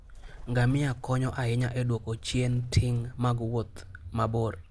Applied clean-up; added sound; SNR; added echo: none; Bird; 16 dB; none.